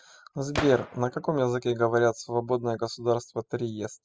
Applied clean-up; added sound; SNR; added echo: classical method spectral subtraction.